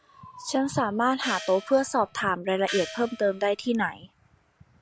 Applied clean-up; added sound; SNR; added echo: none; Gong; 12 dB; none.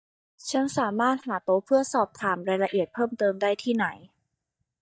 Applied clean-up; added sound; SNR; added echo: neural mask model DeepFilterNet 3.